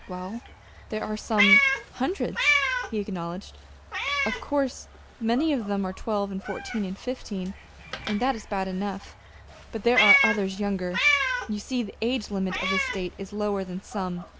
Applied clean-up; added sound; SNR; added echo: none; Meow; 0 dB; none.